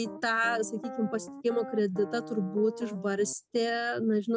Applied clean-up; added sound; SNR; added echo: none; Piano; 12 dB; none.